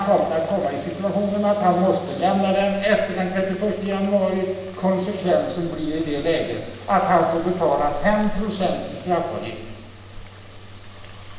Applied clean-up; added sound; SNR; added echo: none; Water tap, faucet; 15 dB; reverberation time 1.1 s.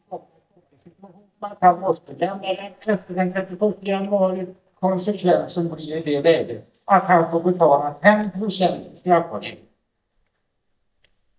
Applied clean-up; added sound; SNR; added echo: neural mask model DeepFilterNet 3.